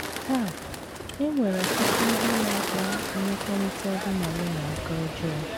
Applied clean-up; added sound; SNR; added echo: none; Bird; 1 dB; none.